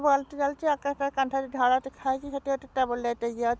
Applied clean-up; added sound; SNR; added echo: none; none; none; none.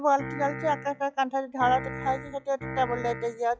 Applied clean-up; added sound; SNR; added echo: classical method log-MMSE.